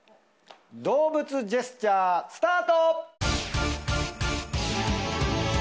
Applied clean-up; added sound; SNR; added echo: none; none; none; none.